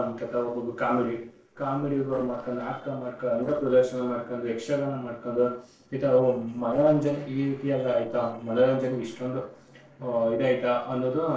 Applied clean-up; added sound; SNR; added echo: neural separator model SepFormer DNS4.